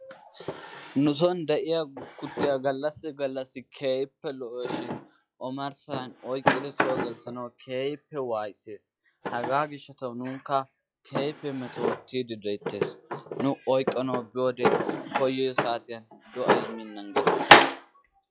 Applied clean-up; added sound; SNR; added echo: classical method log-MMSE.